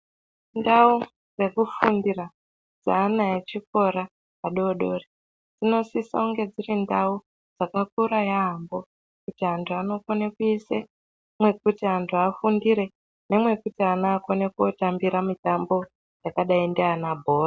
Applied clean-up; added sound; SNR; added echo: none; none; none; none.